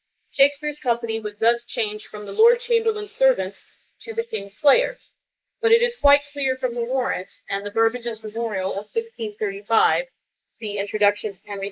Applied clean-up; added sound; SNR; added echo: neural mask model Resemble Enhance denoiser.